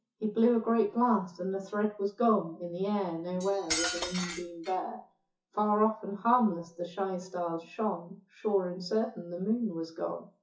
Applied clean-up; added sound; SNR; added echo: classical method WPE with log-MMSE.